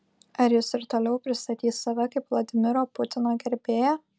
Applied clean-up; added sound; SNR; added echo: none; none; none; none.